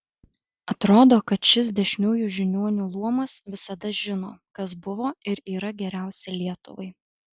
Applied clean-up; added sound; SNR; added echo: none; none; none; none.